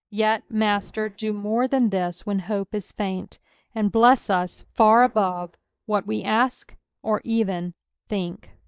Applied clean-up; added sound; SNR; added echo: neural mask model DeepFilterNet 3.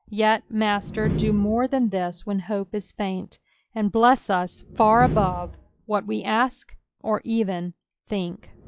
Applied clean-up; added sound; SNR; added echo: classical method log-MMSE.